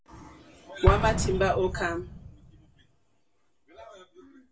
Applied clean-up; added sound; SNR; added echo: none; Explosion; 1 dB; reverberation time 0.2 s.